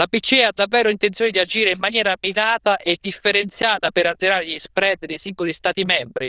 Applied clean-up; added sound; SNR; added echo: neural diffusion model UNIVERSE++.